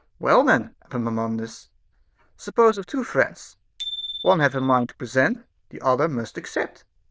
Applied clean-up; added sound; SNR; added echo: neural diffusion model UNIVERSE++.